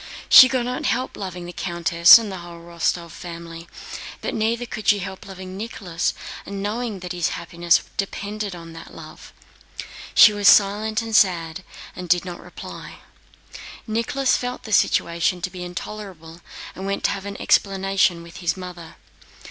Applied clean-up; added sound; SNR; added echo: none; none; none; none.